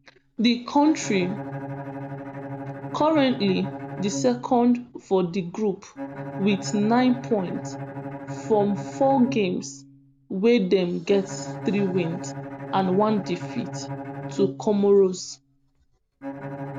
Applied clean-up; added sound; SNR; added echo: none; Bowed string instrument; 11 dB; none.